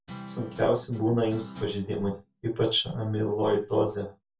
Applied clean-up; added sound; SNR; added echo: none; Guitar; 17 dB; reverberation time 0.2 s.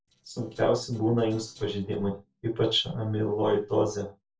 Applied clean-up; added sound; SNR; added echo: neural separator model SepFormer DNS4.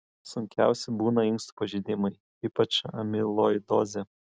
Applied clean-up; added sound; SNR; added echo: none; none; none; none.